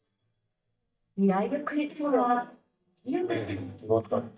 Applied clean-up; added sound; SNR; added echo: neural mask model DeepFilterNet 3.